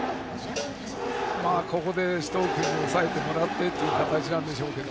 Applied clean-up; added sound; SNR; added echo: none; Cowbell; 15 dB; none.